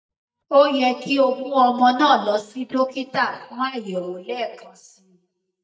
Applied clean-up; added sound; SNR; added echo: neural mask model DeepFilterNet 3.